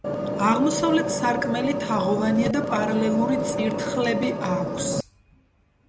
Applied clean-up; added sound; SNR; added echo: none; Vehicle; 2 dB; none.